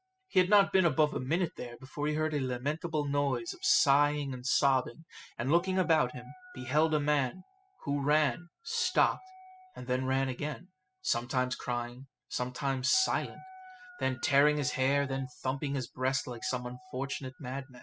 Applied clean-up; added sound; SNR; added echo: classical method spectral subtraction.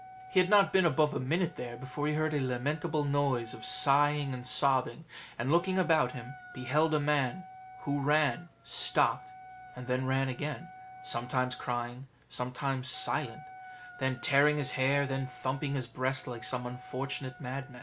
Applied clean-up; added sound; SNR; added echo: none; Wind instrument, woodwind instrument; 19 dB; none.